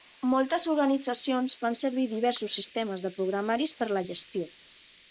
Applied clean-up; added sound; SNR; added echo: neural mask model Resemble Enhance denoiser.